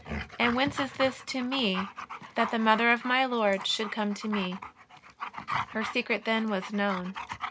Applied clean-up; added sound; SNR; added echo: none; Dog; 9 dB; none.